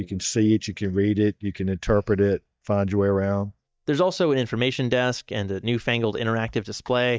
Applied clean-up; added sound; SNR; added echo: neural mask model DeepFilterNet 3.